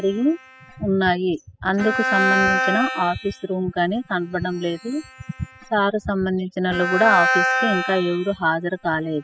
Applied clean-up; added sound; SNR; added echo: classical method spectral subtraction.